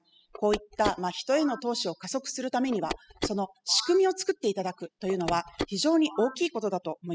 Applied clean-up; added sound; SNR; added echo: classical method spectral subtraction.